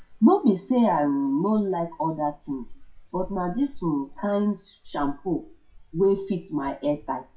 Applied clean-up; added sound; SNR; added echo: classical method WPE with log-MMSE.